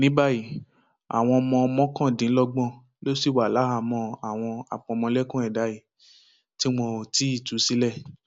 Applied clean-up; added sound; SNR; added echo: none; none; none; none.